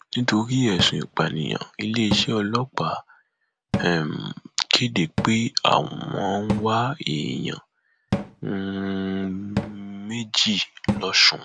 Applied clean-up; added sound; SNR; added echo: none; Cupboard open or close / Drawer open or close; 9 dB; none.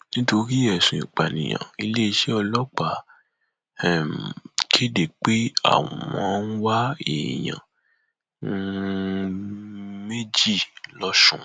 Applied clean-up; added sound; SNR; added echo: none; none; none; none.